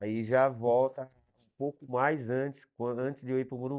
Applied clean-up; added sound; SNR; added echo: neural mask model DeepFilterNet 3.